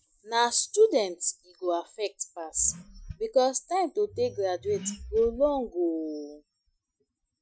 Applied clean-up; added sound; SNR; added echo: classical method Wiener filter.